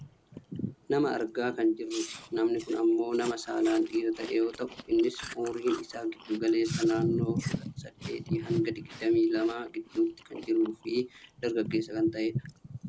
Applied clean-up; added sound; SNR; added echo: none; Chewing, mastication; 18 dB; none.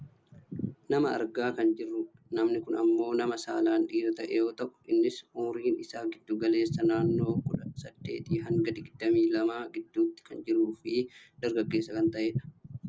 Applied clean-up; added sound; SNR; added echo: none; none; none; none.